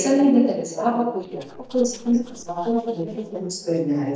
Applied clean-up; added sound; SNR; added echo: neural mask model DeepFilterNet 3.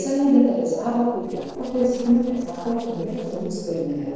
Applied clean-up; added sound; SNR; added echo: neural separator model SepFormer DNS4.